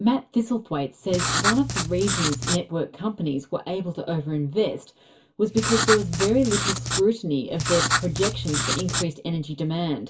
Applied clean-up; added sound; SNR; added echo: none; Writing; 1 dB; reverberation time 0.2 s.